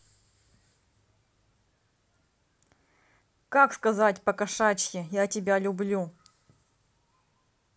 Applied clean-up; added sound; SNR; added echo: none; none; none; none.